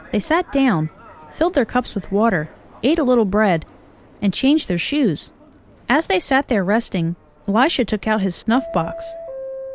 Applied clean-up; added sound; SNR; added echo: none; Subway, metro, underground; 18 dB; none.